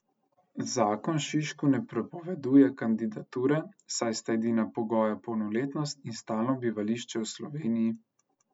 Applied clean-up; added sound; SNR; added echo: none; none; none; none.